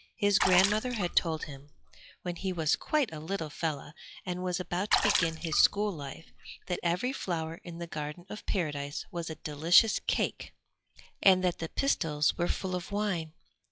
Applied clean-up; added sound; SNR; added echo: classical method log-MMSE.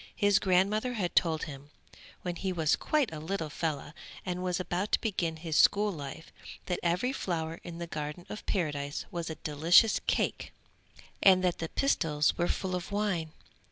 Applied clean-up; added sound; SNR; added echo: none; none; none; none.